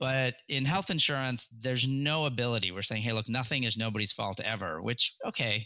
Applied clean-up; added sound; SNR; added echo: none; none; none; none.